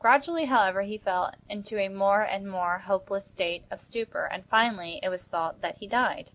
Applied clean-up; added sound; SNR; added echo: none; none; none; none.